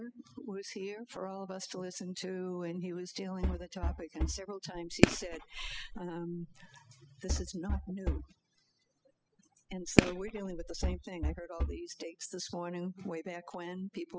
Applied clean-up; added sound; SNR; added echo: classical method spectral subtraction.